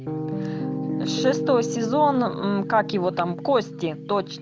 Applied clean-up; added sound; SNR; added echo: none; Piano; 5 dB; none.